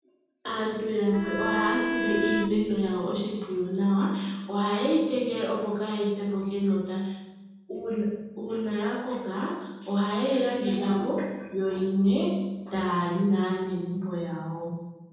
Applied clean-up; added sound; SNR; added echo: none; Bowed string instrument; 2 dB; reverberation time 1.3 s.